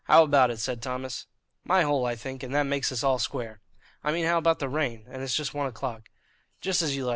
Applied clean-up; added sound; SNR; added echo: none; none; none; none.